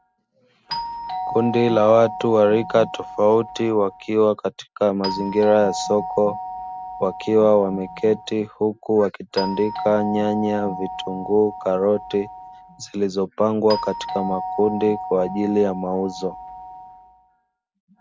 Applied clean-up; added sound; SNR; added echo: none; Doorbell; 11 dB; none.